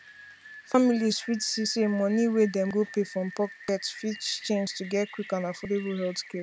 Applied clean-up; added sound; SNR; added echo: none; Rain; 18 dB; none.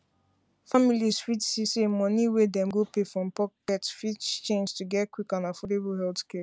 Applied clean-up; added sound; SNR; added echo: none; none; none; none.